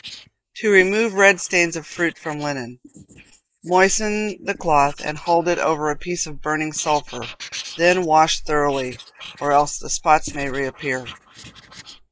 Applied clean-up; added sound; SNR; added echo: neural mask model Resemble Enhance denoiser.